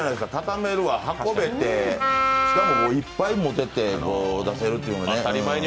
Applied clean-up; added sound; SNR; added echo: none; Wind instrument, woodwind instrument; -2 dB; none.